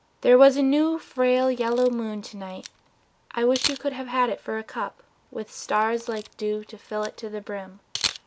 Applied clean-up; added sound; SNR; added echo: none; Camera; 14 dB; none.